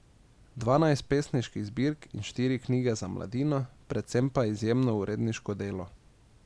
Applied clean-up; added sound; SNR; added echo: none; none; none; none.